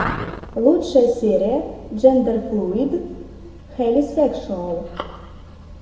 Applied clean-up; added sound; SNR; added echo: none; none; none; reverberation time 1.1 s.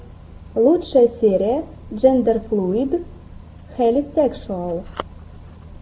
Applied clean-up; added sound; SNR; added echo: none; none; none; none.